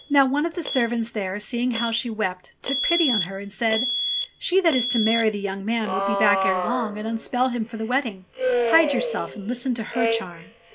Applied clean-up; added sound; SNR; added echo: none; Alarm; 3 dB; none.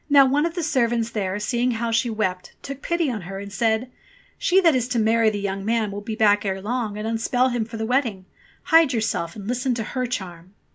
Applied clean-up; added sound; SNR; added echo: none; none; none; none.